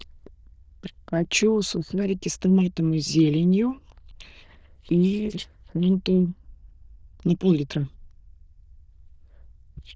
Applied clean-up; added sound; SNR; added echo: neural diffusion model UNIVERSE++.